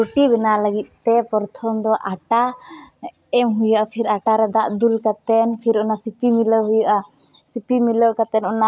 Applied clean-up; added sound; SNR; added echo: none; none; none; none.